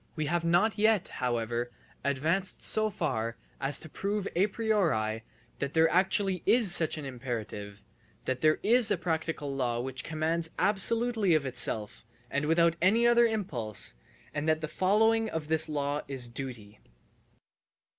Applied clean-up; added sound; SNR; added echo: none; none; none; none.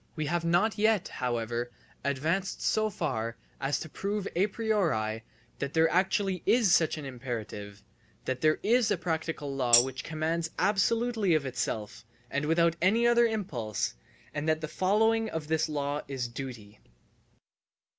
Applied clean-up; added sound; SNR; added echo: none; Tambourine; 2 dB; none.